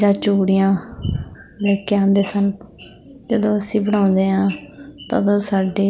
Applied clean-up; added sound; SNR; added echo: none; none; none; none.